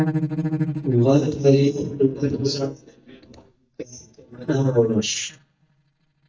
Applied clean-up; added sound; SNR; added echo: neural mask model DeepFilterNet 3.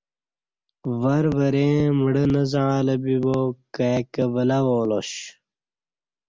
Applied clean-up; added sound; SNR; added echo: none; none; none; none.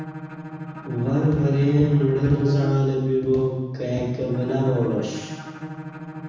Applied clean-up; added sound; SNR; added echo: none; Bowed string instrument; 13 dB; reverberation time 1.1 s.